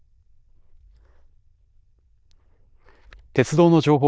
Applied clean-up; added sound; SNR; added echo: neural diffusion model UNIVERSE++.